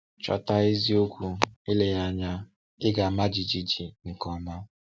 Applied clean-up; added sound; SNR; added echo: none; none; none; none.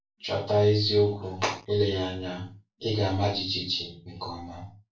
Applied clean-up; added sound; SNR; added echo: none; none; none; reverberation time 0.3 s.